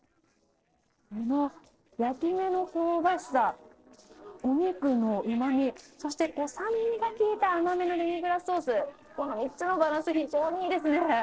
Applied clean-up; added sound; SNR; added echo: neural separator model SepFormer DNS4.